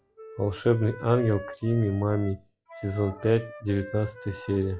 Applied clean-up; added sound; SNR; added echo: classical method log-MMSE.